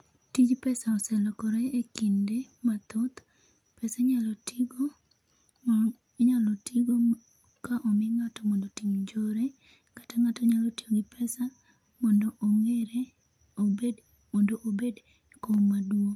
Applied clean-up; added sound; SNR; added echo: none; none; none; none.